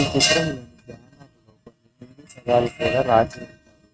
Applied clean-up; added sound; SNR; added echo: neural mask model RNNoise.